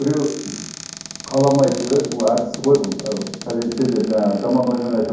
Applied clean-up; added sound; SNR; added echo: none; Cupboard open or close; 15 dB; reverberation time 1.2 s.